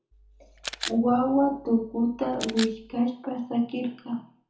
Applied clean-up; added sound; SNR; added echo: none; Camera; 13 dB; reverberation time 0.6 s.